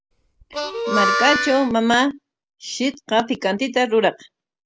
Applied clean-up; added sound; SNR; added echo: none; Harmonica; 2 dB; none.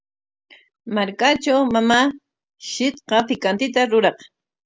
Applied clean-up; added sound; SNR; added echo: none; none; none; none.